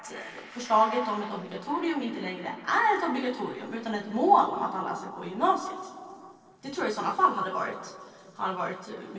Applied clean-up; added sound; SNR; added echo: neural separator model SepFormer DNS4.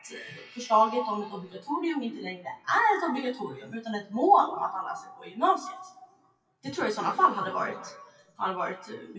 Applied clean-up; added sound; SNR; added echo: classical method WPE with log-MMSE.